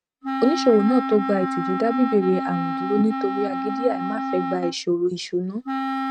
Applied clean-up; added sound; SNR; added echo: neural mask model RNNoise.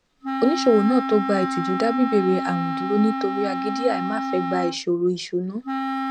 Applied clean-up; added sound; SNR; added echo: none; Wind instrument, woodwind instrument; 4 dB; none.